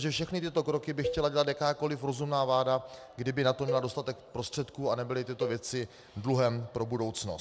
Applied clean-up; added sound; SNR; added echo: none; Cowbell; 11 dB; none.